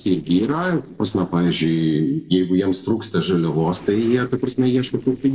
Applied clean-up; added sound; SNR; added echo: neural separator model SepFormer DNS4.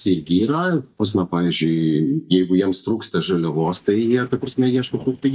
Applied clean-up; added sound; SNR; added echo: neural mask model DeepFilterNet 3.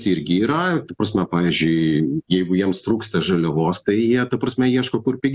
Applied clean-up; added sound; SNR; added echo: none; none; none; none.